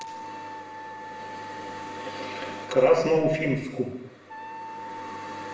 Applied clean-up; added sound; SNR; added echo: none; Wind instrument, woodwind instrument; 12 dB; reverberation time 0.7 s.